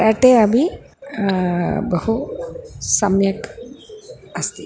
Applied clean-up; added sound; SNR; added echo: none; none; none; none.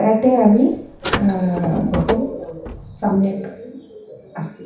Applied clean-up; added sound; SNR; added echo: none; Car; 9 dB; reverberation time 0.7 s.